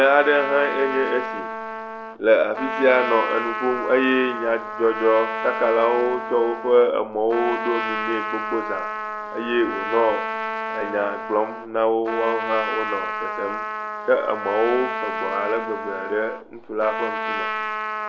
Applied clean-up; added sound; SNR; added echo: none; Trumpet; 6 dB; none.